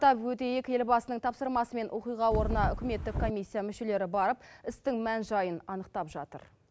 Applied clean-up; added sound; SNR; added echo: none; Wind; 1 dB; none.